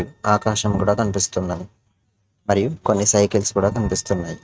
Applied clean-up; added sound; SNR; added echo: neural mask model RNNoise.